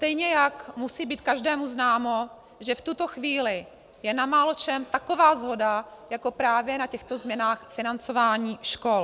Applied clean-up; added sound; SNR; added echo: none; none; none; none.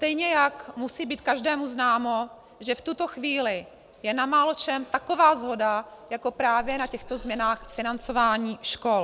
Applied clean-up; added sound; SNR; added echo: none; Keys jangling; 16 dB; none.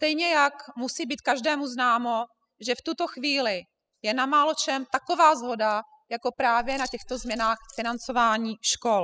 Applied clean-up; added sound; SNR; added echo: classical method spectral subtraction.